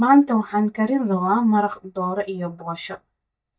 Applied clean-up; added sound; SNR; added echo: neural mask model DeepFilterNet 3.